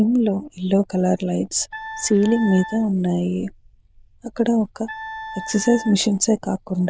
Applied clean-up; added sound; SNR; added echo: neural diffusion model UNIVERSE++.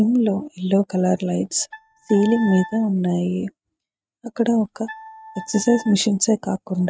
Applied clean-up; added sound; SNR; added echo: neural mask model RNNoise.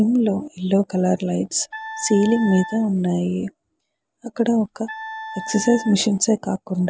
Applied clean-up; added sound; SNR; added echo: none; Wind instrument, woodwind instrument; 13 dB; none.